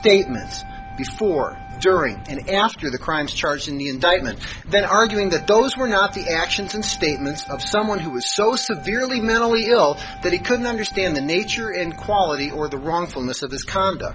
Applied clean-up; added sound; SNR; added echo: none; Wind instrument, woodwind instrument; 17 dB; none.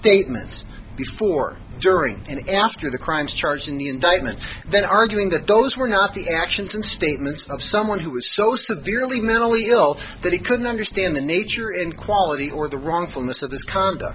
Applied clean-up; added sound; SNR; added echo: none; none; none; none.